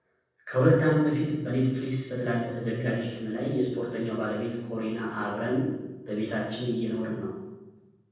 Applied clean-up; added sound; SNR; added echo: none; none; none; reverberation time 1.1 s.